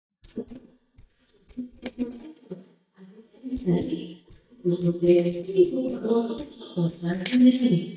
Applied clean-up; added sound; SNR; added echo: neural mask model DeepFilterNet 3.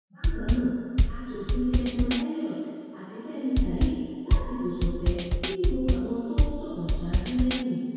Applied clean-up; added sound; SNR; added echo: none; Drum kit; -4 dB; reverberation time 2.0 s.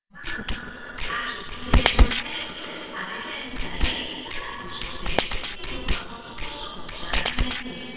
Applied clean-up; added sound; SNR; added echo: neural separator model SepFormer WHAMR!.